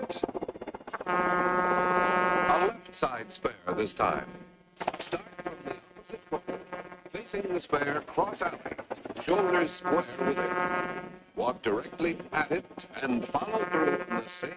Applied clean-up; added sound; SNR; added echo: neural mask model RNNoise.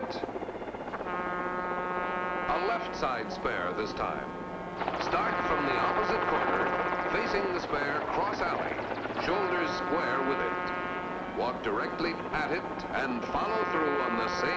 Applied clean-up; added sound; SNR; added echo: none; Trumpet + Aircraft; -1 dB; none.